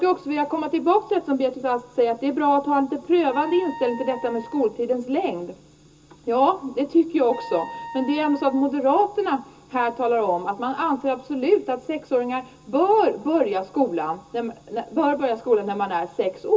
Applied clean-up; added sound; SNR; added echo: none; Wind instrument, woodwind instrument; 17 dB; reverberation time 0.2 s.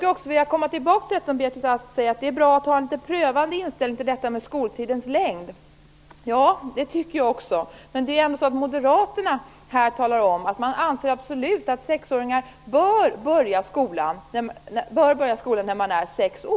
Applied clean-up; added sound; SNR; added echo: none; none; none; none.